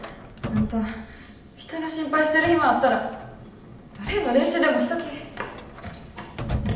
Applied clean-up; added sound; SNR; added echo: none; Drawer open or close; 11 dB; reverberation time 0.8 s.